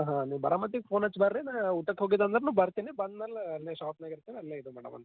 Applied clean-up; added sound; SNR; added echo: none; none; none; none.